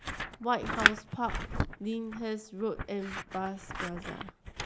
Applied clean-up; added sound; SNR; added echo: none; Scissors; -1 dB; none.